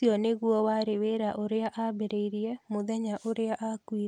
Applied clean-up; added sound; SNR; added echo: none; none; none; none.